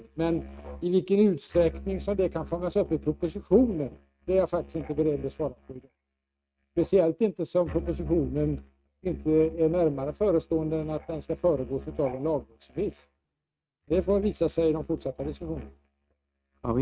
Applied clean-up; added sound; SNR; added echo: neural mask model RNNoise.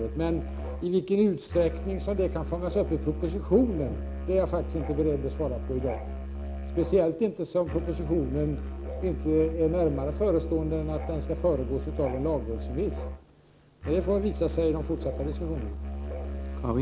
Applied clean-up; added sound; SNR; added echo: none; Musical instrument; 6 dB; none.